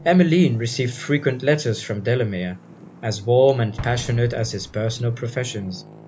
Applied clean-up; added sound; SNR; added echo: none; Traffic noise, roadway noise + Explosion; 18 dB; none.